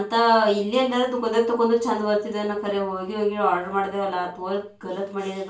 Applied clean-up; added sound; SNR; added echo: none; none; none; reverberation time 0.3 s.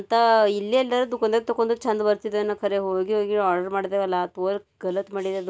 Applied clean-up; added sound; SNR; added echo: none; none; none; none.